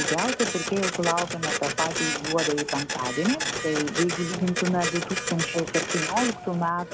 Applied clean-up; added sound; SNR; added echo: none; Printer; 2 dB; none.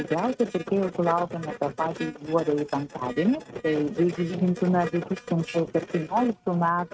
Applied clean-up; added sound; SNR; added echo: neural mask model RNNoise.